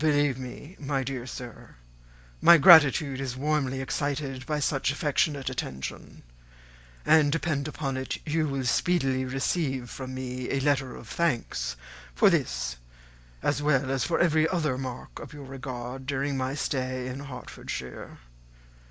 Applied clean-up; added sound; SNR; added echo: none; none; none; none.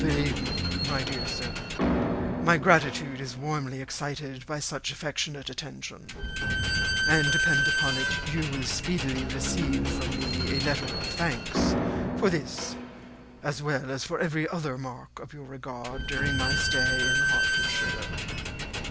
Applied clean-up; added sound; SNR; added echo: none; Squeak / Slam; -1 dB; none.